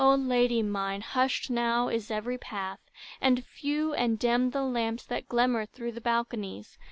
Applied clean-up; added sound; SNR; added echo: none; none; none; none.